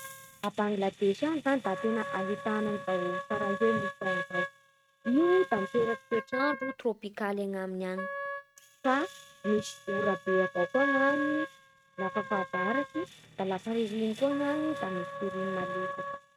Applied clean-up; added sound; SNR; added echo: neural mask model RNNoise.